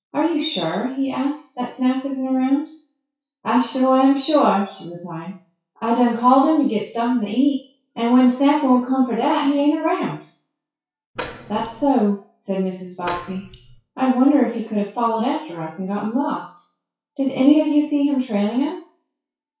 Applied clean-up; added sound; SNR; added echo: classical method WPE with log-MMSE.